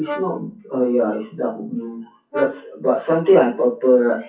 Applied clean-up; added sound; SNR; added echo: classical method WPE with log-MMSE.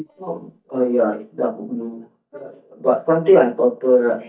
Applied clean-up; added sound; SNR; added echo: neural mask model DeepFilterNet 3.